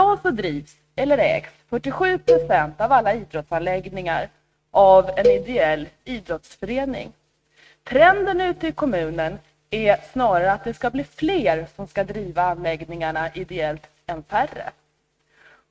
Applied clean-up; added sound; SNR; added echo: neural mask model RNNoise.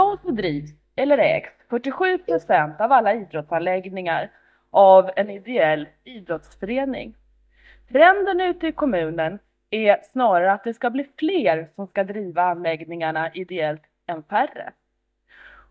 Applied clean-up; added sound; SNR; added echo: neural mask model DeepFilterNet 3.